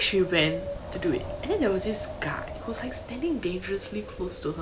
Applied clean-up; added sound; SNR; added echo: none; Wind; 9 dB; none.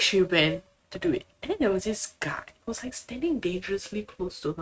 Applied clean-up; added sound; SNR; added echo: neural mask model RNNoise.